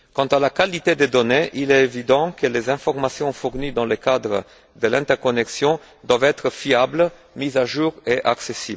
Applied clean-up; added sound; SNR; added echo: none; none; none; none.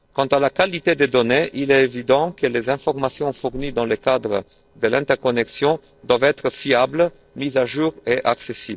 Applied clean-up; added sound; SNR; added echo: neural separator model SepFormer DNS4.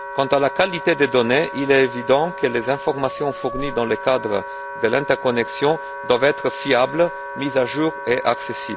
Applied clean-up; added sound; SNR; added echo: none; Wind instrument, woodwind instrument; 11 dB; none.